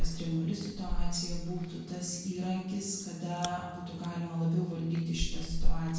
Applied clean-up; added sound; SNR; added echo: none; Chewing, mastication; -2 dB; reverberation time 1.0 s.